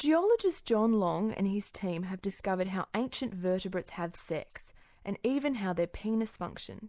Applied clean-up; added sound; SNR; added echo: neural mask model Resemble Enhance denoiser.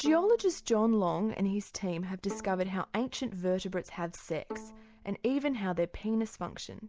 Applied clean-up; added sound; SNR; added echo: none; Bowed string instrument; 19 dB; none.